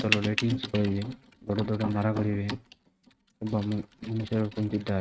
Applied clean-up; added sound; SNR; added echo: neural mask model RNNoise.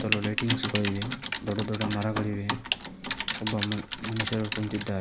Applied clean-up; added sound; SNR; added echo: none; Typing; 1 dB; none.